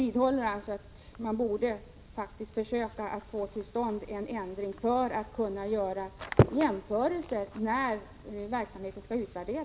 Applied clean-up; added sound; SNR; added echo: none; none; none; none.